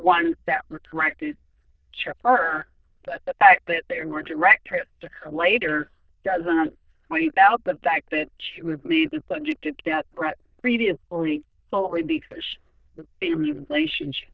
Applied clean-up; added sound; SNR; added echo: neural diffusion model UNIVERSE++.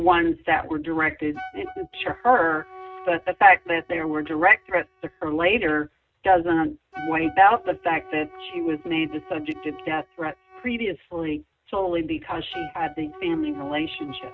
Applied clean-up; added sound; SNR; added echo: neural mask model RNNoise.